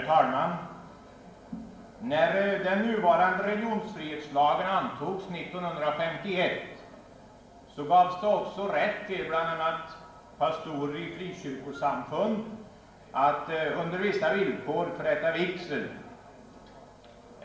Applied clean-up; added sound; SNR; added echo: none; Wind instrument, woodwind instrument; 19 dB; reverberation time 0.7 s.